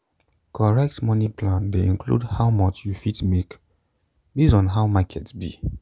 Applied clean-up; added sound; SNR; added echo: none; none; none; none.